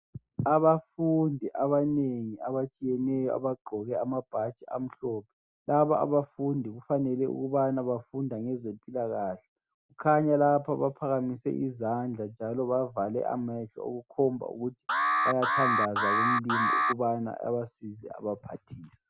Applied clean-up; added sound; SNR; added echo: none; Alarm; -1 dB; none.